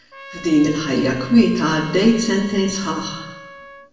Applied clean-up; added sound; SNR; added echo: none; Trumpet; 19 dB; reverberation time 1.0 s.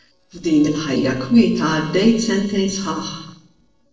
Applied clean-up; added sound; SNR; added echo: neural separator model SepFormer DNS4.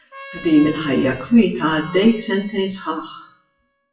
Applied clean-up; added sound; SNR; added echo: classical method WPE with log-MMSE.